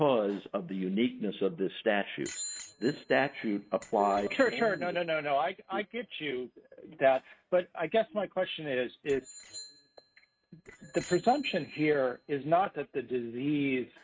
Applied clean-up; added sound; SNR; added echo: neural mask model RNNoise.